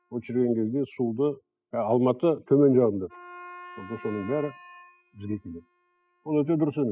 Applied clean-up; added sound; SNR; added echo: classical method spectral subtraction.